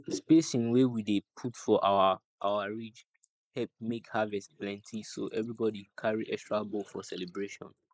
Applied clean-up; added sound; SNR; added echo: neural mask model Resemble Enhance denoiser.